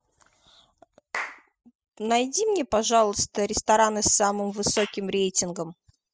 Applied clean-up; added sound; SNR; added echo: classical method spectral subtraction.